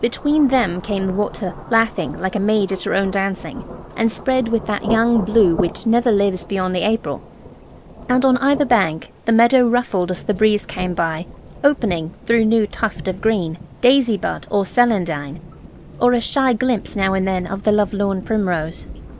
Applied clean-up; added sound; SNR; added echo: none; Rain / Thunderstorm; 15 dB; none.